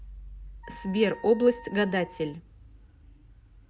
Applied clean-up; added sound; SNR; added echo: none; Wind instrument, woodwind instrument; 18 dB; none.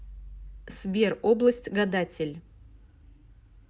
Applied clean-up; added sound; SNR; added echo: none; none; none; none.